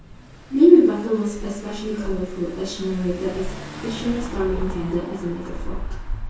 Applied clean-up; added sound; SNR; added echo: none; Engine / Car; 9 dB; reverberation time 0.6 s.